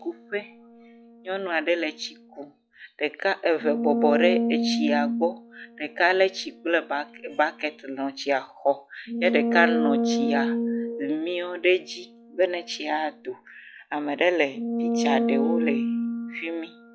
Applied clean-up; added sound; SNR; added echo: classical method log-MMSE.